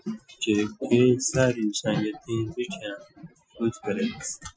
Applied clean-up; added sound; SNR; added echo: classical method Wiener filter.